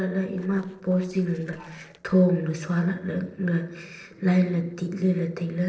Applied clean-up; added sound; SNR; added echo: neural separator model SepFormer DNS4.